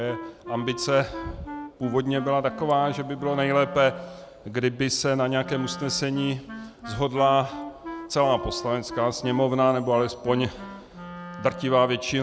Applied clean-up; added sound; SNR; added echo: none; Wind instrument, woodwind instrument; 14 dB; none.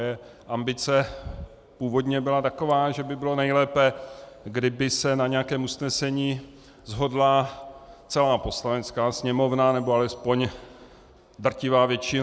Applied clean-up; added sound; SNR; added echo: none; none; none; none.